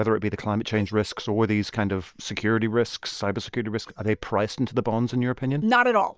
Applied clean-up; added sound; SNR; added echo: neural mask model DeepFilterNet 3.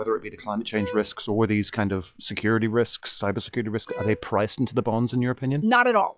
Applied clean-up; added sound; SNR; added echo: classical method log-MMSE.